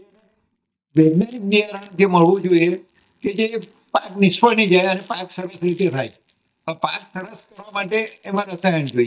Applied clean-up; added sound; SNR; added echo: neural mask model DeepFilterNet 3.